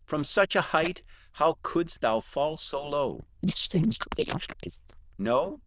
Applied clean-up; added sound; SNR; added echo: neural diffusion model UNIVERSE++.